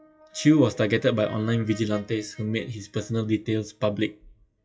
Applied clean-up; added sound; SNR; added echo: classical method WPE with log-MMSE.